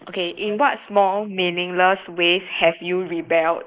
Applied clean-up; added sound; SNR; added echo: neural mask model Resemble Enhance denoiser.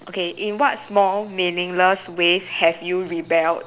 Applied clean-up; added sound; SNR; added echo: none; none; none; none.